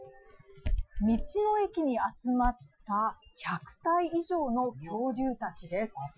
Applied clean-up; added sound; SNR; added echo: classical method Wiener filter.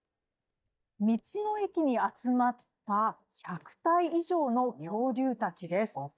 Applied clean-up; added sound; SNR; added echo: neural mask model DeepFilterNet 3.